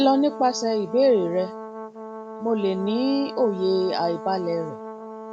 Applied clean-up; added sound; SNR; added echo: none; Brass instrument; 12 dB; none.